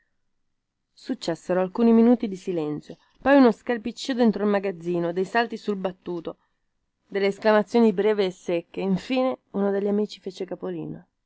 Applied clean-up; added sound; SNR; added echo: none; none; none; none.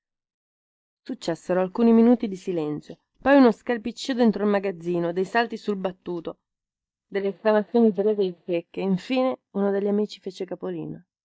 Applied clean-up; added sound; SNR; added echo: neural mask model DeepFilterNet 3.